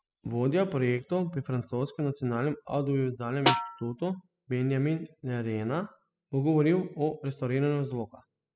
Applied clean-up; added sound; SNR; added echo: classical method spectral subtraction.